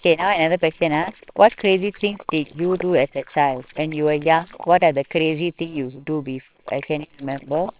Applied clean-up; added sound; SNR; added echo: neural separator model SepFormer WHAMR!.